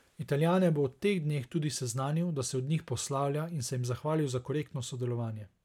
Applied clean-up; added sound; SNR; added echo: none; none; none; none.